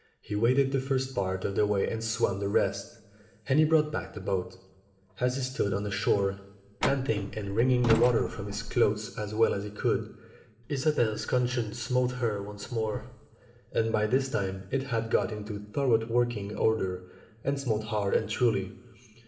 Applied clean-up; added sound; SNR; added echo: none; Truck; 6 dB; reverberation time 1.3 s.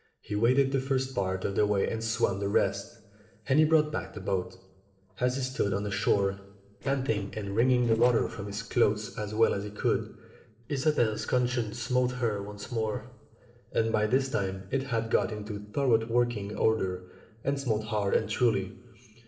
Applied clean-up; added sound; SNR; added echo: neural separator model SepFormer DNS4.